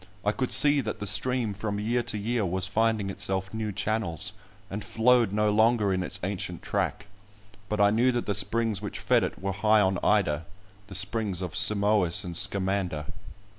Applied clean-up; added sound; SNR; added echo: none; none; none; none.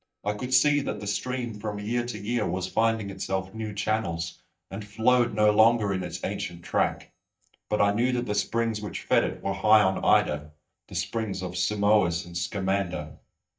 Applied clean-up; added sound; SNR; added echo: neural mask model DeepFilterNet 3.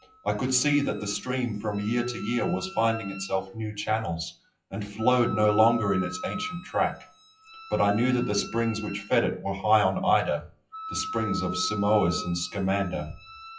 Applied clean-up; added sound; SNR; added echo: classical method WPE with log-MMSE.